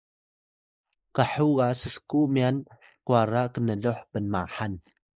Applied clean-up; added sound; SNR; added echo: neural mask model Resemble Enhance denoiser.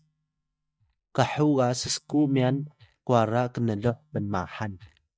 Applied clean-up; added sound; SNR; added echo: neural mask model DeepFilterNet 3.